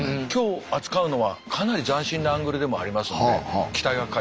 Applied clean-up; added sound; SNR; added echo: none; none; none; none.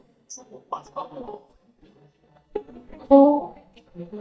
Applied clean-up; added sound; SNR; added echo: neural mask model DeepFilterNet 3.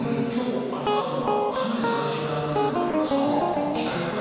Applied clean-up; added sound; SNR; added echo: none; Guitar; 0 dB; reverberation time 2.1 s.